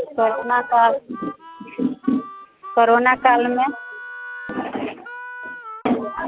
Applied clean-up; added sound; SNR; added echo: none; Harmonica; 15 dB; none.